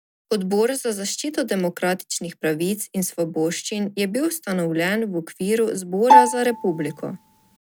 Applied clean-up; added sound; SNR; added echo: none; Bowed string instrument; -4 dB; none.